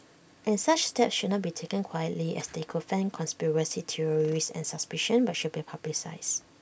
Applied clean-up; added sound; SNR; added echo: none; none; none; none.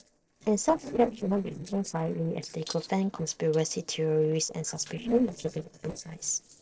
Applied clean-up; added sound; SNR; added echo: neural separator model SepFormer DNS4.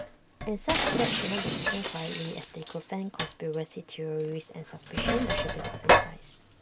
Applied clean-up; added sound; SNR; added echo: none; Sink (filling or washing) + Shatter; -5 dB; none.